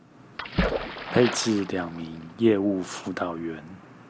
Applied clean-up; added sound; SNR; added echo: none; Splash, splatter; 4 dB; none.